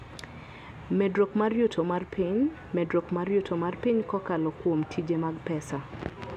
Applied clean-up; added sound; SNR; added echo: none; none; none; none.